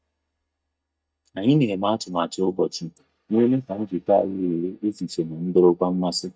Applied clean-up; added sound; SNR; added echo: neural mask model DeepFilterNet 3.